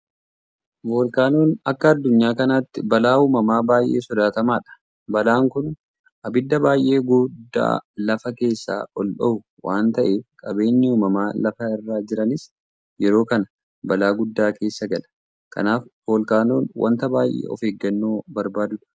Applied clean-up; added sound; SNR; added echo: none; none; none; none.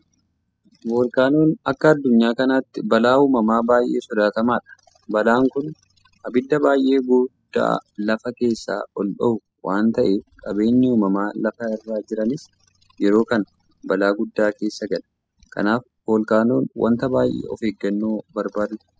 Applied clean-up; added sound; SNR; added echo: classical method spectral subtraction.